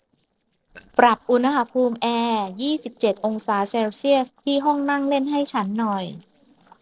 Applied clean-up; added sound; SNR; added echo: neural separator model SepFormer DNS4.